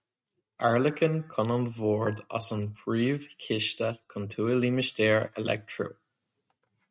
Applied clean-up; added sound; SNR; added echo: neural mask model RNNoise.